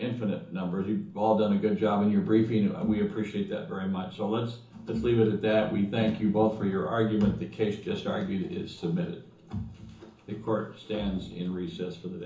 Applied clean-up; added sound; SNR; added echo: none; none; none; reverberation time 0.7 s.